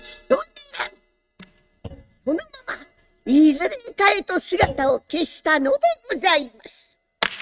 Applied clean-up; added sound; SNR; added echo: neural mask model RNNoise.